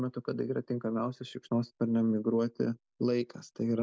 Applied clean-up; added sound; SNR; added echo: none; none; none; none.